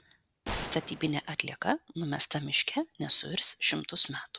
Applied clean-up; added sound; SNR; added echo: none; Gunshot, gunfire; 13 dB; none.